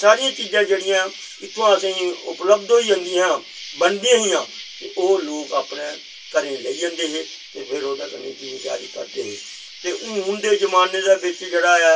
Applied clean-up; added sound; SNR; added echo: none; Insect; 17 dB; reverberation time 0.1 s.